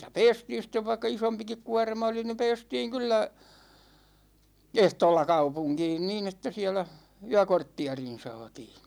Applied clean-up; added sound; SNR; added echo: none; none; none; none.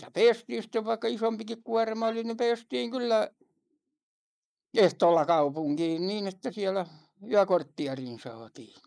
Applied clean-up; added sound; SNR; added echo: neural mask model Resemble Enhance denoiser.